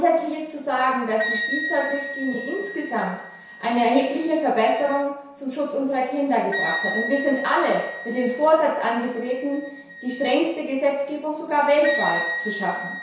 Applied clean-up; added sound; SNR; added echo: none; Wind instrument, woodwind instrument; 9 dB; reverberation time 0.7 s.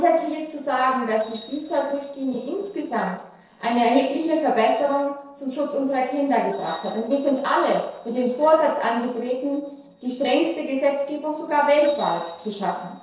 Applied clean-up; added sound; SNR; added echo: neural separator model SepFormer DNS4.